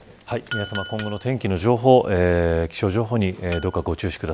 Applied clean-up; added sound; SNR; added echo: none; Chink, clink; 7 dB; none.